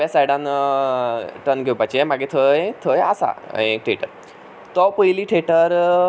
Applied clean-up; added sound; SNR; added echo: none; none; none; none.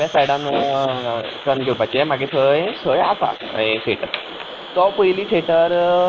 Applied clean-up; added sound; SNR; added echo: neural mask model Resemble Enhance denoiser.